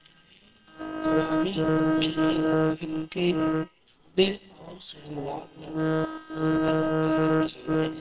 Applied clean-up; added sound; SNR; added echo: neural separator model SepFormer WHAMR!.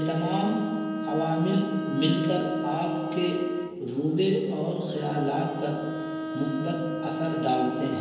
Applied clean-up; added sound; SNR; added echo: none; Bowed string instrument; 5 dB; reverberation time 1.0 s.